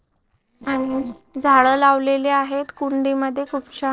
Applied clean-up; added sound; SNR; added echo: neural separator model SepFormer DNS4.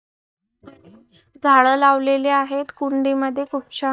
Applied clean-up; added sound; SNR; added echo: neural mask model DeepFilterNet 3.